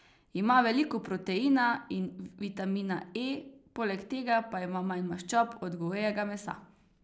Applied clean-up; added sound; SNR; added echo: none; none; none; none.